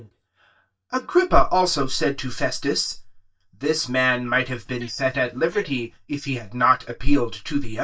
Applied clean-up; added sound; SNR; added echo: neural mask model DeepFilterNet 3.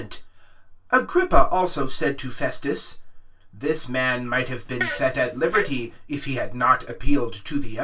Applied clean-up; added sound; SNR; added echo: none; Fart; 10 dB; reverberation time 0.2 s.